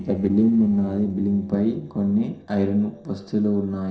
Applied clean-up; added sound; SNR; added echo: neural separator model SepFormer DNS4.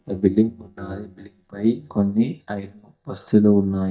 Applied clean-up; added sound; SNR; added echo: neural mask model DeepFilterNet 3.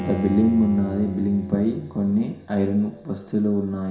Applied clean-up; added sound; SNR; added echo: none; Bowed string instrument; 14 dB; reverberation time 0.7 s.